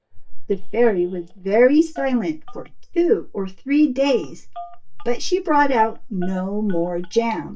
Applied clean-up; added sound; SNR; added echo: neural mask model DeepFilterNet 3.